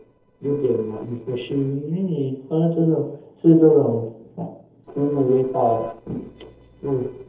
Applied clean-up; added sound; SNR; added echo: neural separator model SepFormer DNS4.